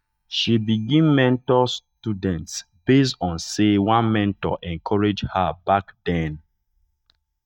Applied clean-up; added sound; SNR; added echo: neural mask model DeepFilterNet 3.